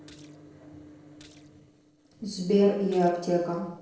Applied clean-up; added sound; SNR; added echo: neural separator model SepFormer DNS4.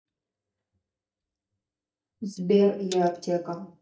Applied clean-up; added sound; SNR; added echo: neural mask model DeepFilterNet 3.